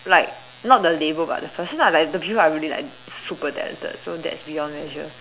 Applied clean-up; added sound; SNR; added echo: none; none; none; none.